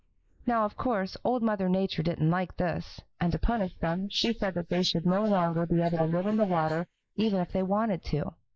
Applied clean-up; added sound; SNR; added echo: neural mask model Resemble Enhance denoiser.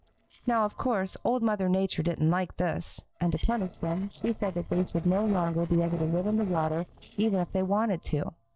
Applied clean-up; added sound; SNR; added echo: neural separator model SepFormer DNS4.